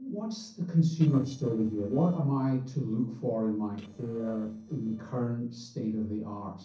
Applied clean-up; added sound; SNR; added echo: neural separator model SepFormer DNS4.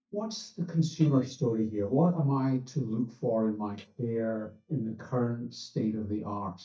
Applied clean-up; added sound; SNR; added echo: neural mask model DeepFilterNet 3.